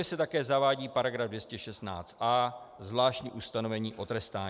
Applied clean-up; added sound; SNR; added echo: none; none; none; none.